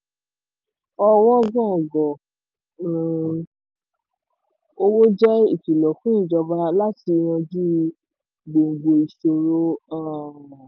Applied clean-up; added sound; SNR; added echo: none; none; none; none.